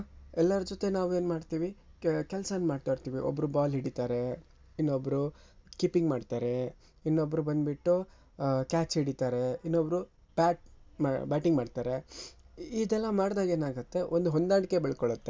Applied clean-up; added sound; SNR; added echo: none; none; none; none.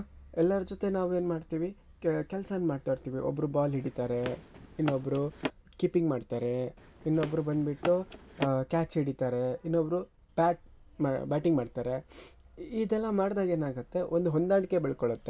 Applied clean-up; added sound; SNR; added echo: none; Run; 10 dB; none.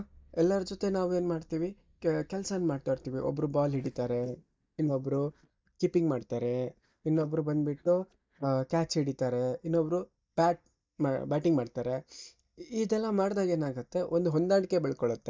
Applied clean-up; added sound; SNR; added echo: neural mask model DeepFilterNet 3.